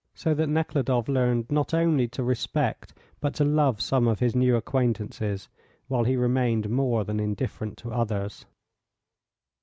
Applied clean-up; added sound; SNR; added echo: none; none; none; none.